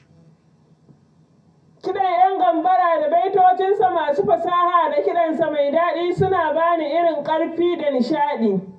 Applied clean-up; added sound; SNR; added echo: none; none; none; reverberation time 0.3 s.